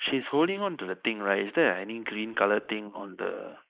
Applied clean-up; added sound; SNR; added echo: neural mask model Resemble Enhance denoiser.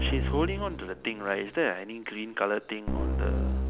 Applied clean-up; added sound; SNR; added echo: none; Keyboard (musical); 0 dB; none.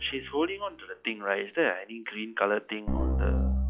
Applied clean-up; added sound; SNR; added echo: classical method log-MMSE.